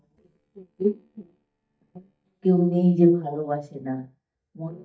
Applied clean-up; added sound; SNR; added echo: neural mask model DeepFilterNet 3.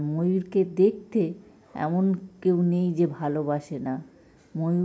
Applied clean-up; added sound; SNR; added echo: none; none; none; none.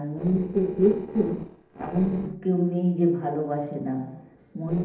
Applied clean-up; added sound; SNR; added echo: neural separator model SepFormer DNS4.